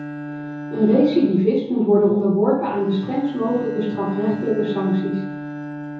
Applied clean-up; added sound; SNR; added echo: none; Bowed string instrument; 12 dB; reverberation time 0.7 s.